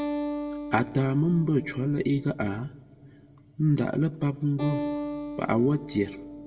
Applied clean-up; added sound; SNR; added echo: none; Acoustic guitar; 9 dB; reverberation time 1.7 s.